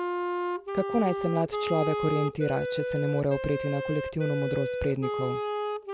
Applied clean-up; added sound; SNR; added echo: none; Wind instrument, woodwind instrument; 2 dB; none.